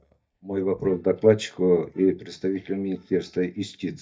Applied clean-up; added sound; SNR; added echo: neural mask model DeepFilterNet 3.